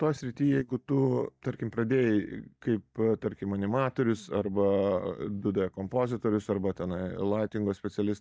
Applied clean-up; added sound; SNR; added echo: neural mask model DeepFilterNet 3.